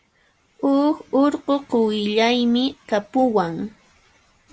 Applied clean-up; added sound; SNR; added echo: none; none; none; none.